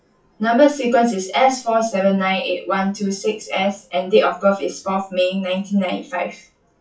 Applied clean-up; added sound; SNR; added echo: classical method WPE with log-MMSE.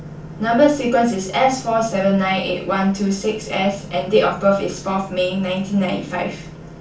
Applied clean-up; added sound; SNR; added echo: none; Engine / Boat, Water vehicle; 16 dB; reverberation time 0.3 s.